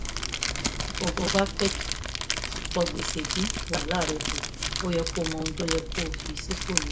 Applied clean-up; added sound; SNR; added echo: none; Crumpling, crinkling; -1 dB; reverberation time 0.4 s.